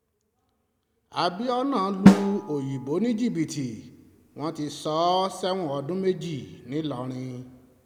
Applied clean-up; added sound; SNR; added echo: none; Drum; -3 dB; none.